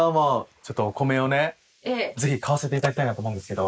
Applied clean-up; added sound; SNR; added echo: neural mask model Resemble Enhance denoiser.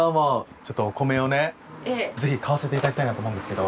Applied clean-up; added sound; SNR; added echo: none; Telephone; 18 dB; none.